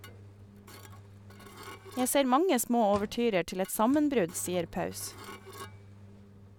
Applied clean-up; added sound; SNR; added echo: none; Engine + Dishes, pots, and pans / Glass; 18 dB; none.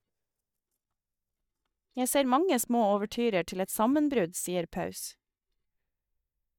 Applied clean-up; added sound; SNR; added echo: neural mask model DeepFilterNet 3.